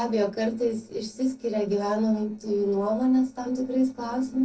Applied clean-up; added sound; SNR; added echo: neural separator model SepFormer DNS4.